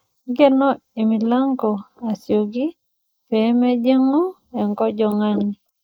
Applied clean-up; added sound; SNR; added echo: neural mask model Resemble Enhance denoiser.